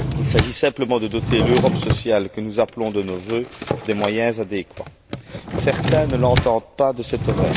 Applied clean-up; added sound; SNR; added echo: none; Drawer open or close; 2 dB; none.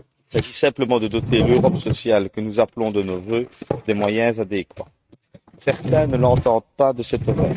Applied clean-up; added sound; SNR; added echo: neural mask model RNNoise.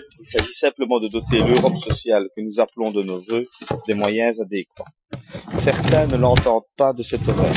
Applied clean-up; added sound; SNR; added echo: classical method Wiener filter.